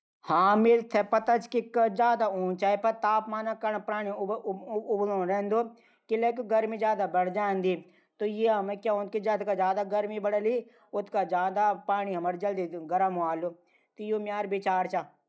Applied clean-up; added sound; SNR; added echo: neural mask model Resemble Enhance denoiser.